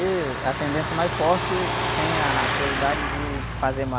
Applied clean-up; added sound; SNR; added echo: none; Truck; 0 dB; none.